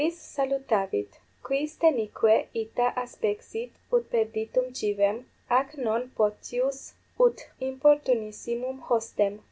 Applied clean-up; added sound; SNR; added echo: none; none; none; none.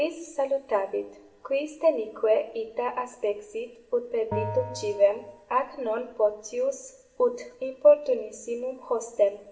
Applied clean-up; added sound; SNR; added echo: none; Bell; 11 dB; reverberation time 0.8 s.